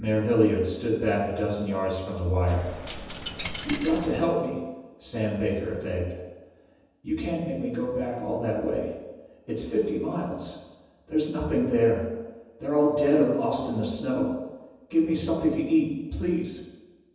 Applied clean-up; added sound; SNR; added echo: none; Coin (dropping); 10 dB; reverberation time 1.1 s.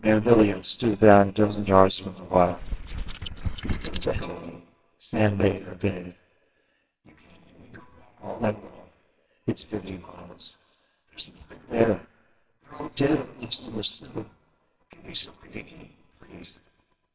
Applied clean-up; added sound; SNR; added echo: neural separator model SepFormer WHAMR!.